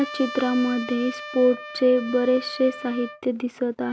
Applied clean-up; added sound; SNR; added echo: none; Trumpet; 13 dB; none.